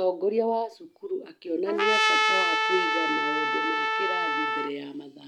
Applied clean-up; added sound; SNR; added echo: none; Trumpet; -5 dB; none.